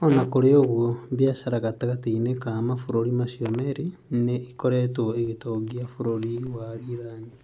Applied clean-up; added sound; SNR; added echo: none; Fart; 18 dB; none.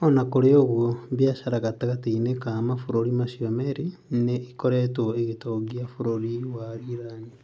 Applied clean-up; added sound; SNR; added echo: none; none; none; none.